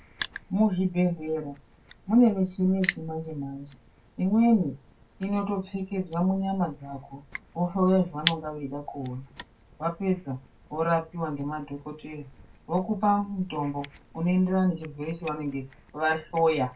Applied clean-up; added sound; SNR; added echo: none; Crushing; 16 dB; reverberation time 0.2 s.